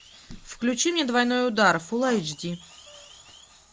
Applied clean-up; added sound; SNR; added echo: none; none; none; none.